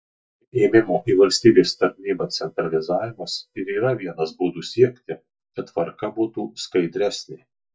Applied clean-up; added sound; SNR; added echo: neural mask model DeepFilterNet 3.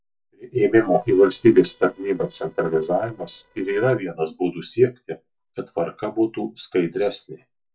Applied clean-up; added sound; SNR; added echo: neural separator model SepFormer DNS4.